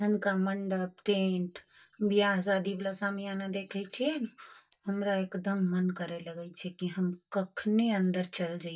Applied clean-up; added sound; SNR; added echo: neural mask model DeepFilterNet 3.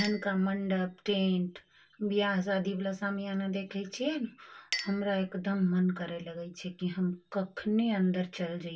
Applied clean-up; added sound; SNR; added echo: none; Chink, clink; 16 dB; reverberation time 0.1 s.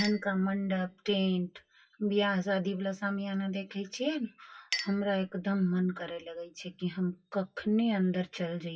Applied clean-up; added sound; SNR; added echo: classical method WPE with log-MMSE.